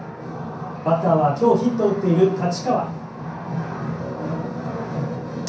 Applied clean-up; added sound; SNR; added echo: none; none; none; reverberation time 0.6 s.